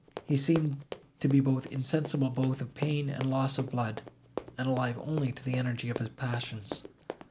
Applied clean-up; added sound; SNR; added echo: none; Run; 13 dB; none.